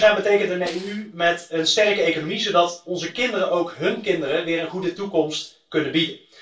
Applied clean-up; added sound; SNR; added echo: neural separator model SepFormer DNS4.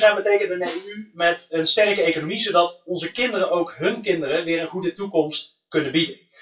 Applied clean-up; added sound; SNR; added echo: classical method WPE with log-MMSE.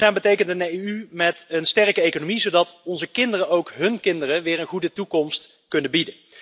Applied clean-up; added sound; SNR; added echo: none; none; none; none.